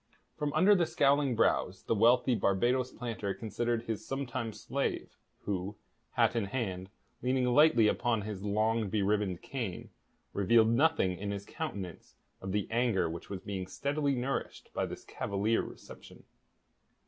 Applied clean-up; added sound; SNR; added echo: none; none; none; none.